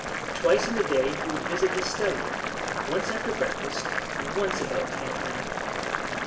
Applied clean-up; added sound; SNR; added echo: none; Boiling; 0 dB; reverberation time 0.8 s.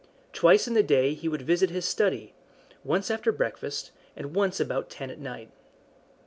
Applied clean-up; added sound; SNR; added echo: none; none; none; none.